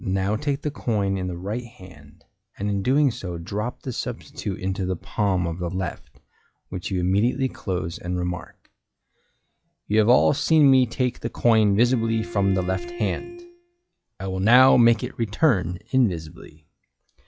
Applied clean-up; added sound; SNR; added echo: classical method log-MMSE.